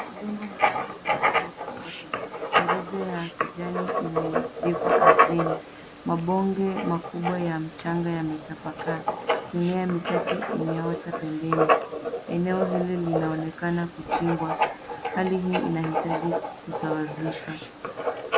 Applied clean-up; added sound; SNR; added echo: none; Writing; -2 dB; none.